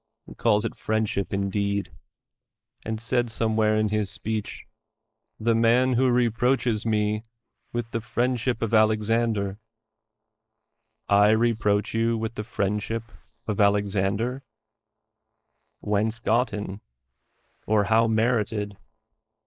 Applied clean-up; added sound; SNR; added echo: neural mask model Resemble Enhance denoiser.